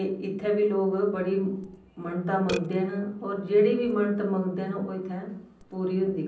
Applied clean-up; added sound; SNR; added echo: none; Burping, eructation; 18 dB; reverberation time 0.6 s.